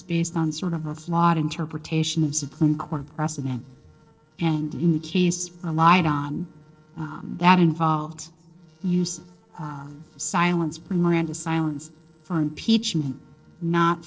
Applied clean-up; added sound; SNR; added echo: neural separator model SepFormer DNS4.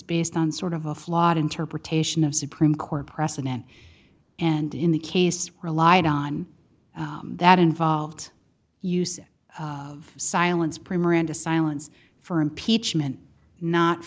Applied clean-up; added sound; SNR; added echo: none; none; none; none.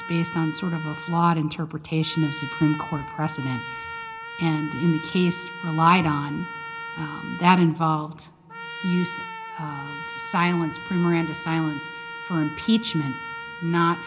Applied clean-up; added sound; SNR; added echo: none; Trumpet; 11 dB; reverberation time 0.3 s.